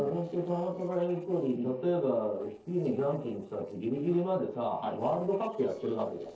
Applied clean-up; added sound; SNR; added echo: neural separator model SepFormer DNS4.